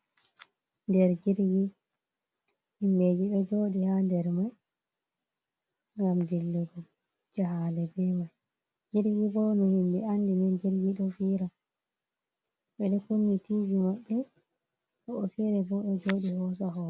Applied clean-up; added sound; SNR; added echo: none; none; none; none.